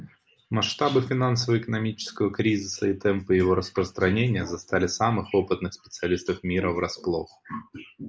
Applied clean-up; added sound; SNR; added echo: none; none; none; none.